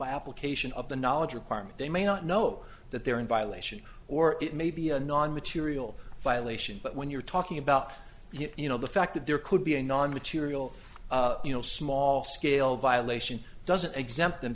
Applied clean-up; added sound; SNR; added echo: none; none; none; none.